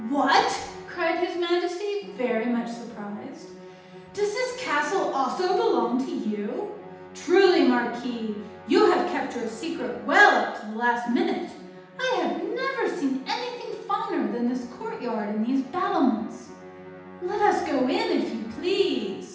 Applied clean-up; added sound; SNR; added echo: none; Musical instrument; 19 dB; reverberation time 0.8 s.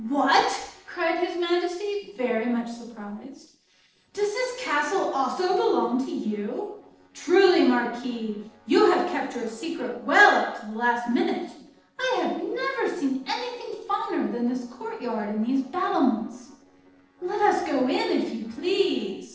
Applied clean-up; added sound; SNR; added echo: neural separator model SepFormer DNS4.